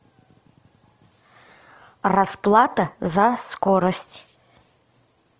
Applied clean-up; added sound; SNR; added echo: none; none; none; none.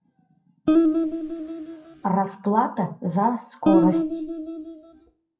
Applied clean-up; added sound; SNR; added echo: classical method WPE with log-MMSE.